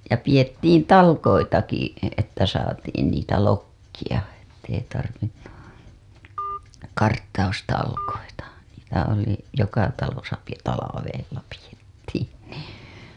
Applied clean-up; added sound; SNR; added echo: none; Telephone; 13 dB; none.